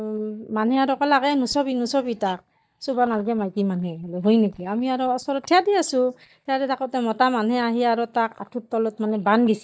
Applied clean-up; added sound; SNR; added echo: neural mask model DeepFilterNet 3.